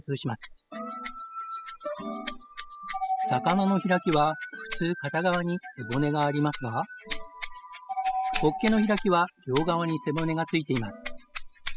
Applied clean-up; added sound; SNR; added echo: classical method spectral subtraction.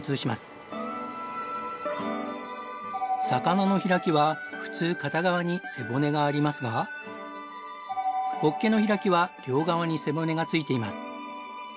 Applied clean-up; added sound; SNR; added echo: none; none; none; none.